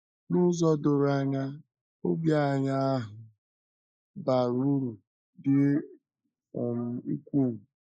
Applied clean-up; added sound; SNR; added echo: neural mask model Resemble Enhance denoiser.